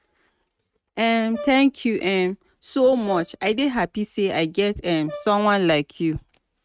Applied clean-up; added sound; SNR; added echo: neural mask model RNNoise.